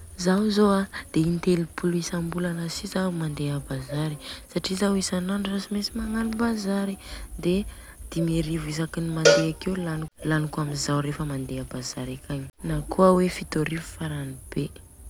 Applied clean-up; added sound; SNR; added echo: none; Cowbell; 0 dB; none.